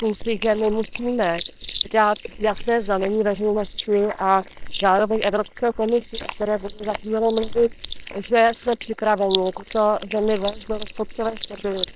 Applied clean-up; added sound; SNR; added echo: neural separator model SepFormer WHAM!.